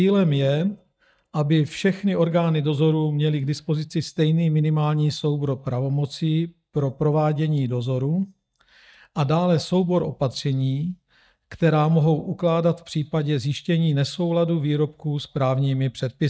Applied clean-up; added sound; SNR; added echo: neural mask model DeepFilterNet 3.